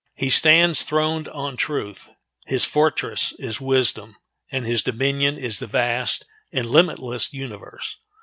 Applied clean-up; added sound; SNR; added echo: none; none; none; none.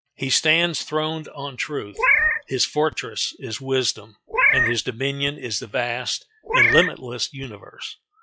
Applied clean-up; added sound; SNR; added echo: classical method log-MMSE.